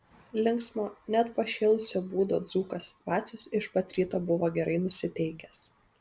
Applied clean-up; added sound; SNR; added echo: none; none; none; none.